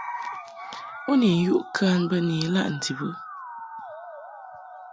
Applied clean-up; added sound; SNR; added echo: none; Musical instrument; 14 dB; none.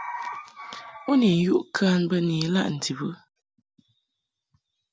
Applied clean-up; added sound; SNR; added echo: none; none; none; none.